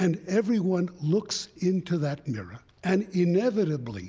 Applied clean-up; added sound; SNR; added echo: none; none; none; none.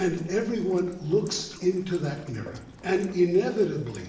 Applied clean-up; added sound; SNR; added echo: none; Rain; 19 dB; reverberation time 0.7 s.